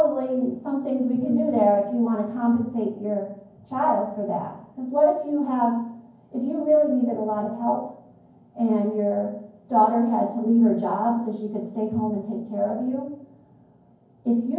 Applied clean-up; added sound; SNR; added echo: none; none; none; reverberation time 0.9 s.